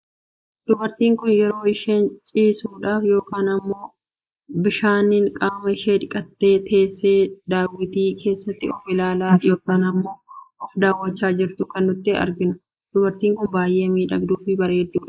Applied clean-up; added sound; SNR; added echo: neural mask model Resemble Enhance denoiser.